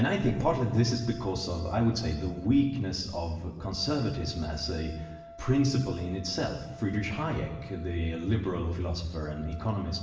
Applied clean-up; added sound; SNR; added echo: none; Wind instrument, woodwind instrument; 19 dB; reverberation time 1.1 s.